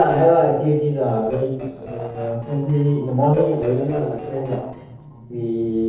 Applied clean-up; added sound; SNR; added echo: neural separator model SepFormer DNS4.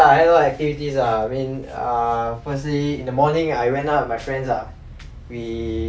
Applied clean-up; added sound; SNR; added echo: none; none; none; none.